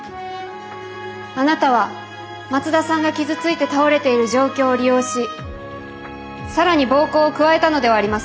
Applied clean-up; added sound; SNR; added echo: none; none; none; none.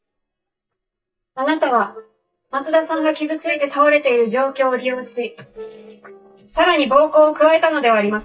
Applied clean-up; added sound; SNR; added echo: neural mask model DeepFilterNet 3.